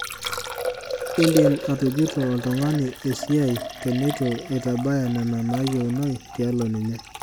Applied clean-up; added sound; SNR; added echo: none; Liquid; 7 dB; none.